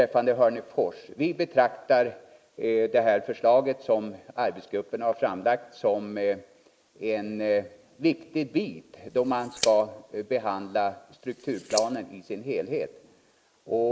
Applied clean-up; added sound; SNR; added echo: neural mask model Resemble Enhance denoiser.